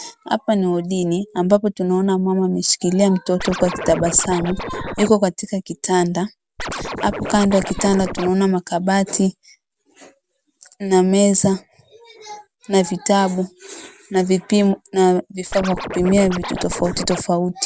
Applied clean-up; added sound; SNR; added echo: none; Scratching (performance technique); 8 dB; none.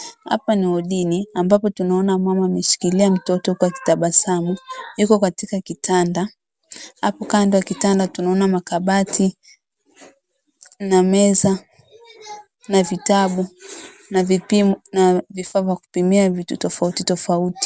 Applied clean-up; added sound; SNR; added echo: none; none; none; none.